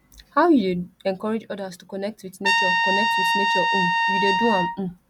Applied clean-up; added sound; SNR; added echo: none; Trumpet; -1 dB; none.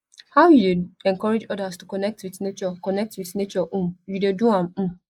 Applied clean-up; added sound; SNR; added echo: neural mask model Resemble Enhance denoiser.